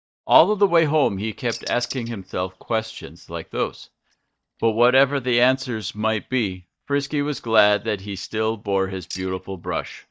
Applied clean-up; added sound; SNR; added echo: neural mask model DeepFilterNet 3.